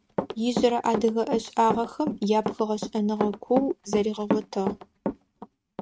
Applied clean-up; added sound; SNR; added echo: neural mask model RNNoise.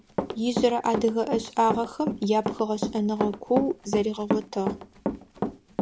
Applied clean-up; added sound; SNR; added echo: none; Run; 5 dB; none.